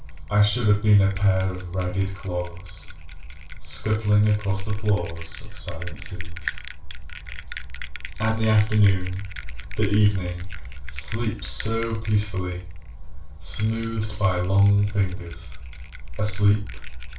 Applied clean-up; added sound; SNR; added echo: none; Bell; 20 dB; reverberation time 0.2 s.